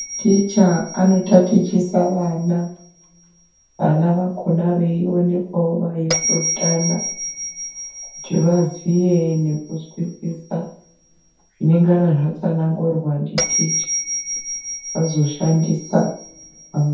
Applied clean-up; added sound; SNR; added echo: none; Bell; 10 dB; reverberation time 0.6 s.